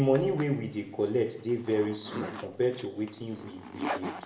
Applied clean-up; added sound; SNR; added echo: none; Zipper (clothing); 11 dB; reverberation time 0.6 s.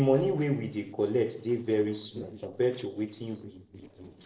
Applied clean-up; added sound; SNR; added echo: neural separator model SepFormer DNS4.